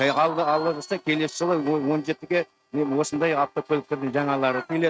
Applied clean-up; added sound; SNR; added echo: neural mask model RNNoise.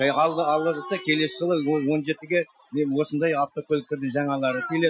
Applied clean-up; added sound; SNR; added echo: classical method Wiener filter.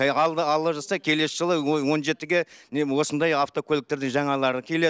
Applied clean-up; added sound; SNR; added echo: none; none; none; none.